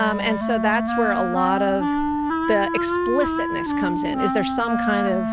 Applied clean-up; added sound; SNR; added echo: none; Wind instrument, woodwind instrument; -1 dB; none.